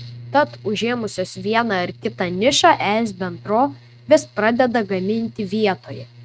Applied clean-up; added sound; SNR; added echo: neural mask model RNNoise.